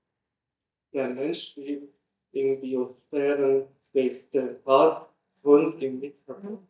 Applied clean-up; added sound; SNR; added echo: neural mask model DeepFilterNet 3.